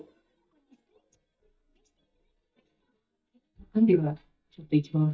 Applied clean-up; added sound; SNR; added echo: neural mask model DeepFilterNet 3.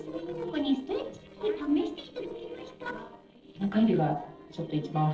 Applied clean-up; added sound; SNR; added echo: neural separator model SepFormer DNS4.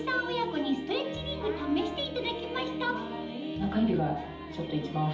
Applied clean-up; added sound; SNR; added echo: none; Wind instrument, woodwind instrument; 15 dB; reverberation time 1.2 s.